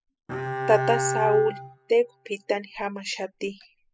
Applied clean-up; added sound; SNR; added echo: classical method spectral subtraction.